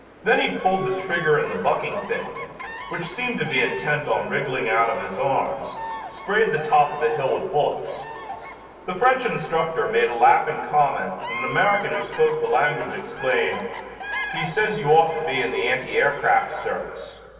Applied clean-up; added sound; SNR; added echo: none; Bird vocalization, bird call, bird song; 13 dB; reverberation time 2.7 s.